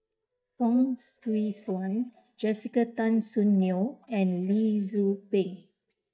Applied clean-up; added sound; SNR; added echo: neural mask model DeepFilterNet 3.